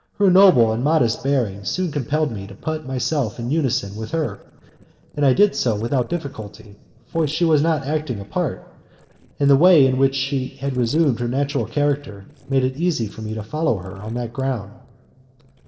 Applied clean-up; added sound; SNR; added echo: neural separator model SepFormer DNS4.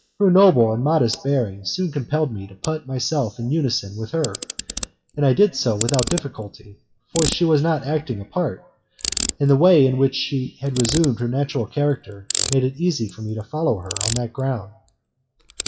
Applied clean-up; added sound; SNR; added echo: classical method WPE with log-MMSE.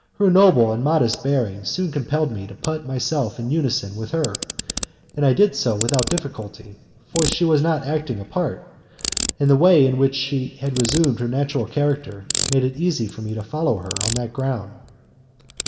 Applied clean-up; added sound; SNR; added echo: none; Ratchet, pawl; 11 dB; reverberation time 2.5 s.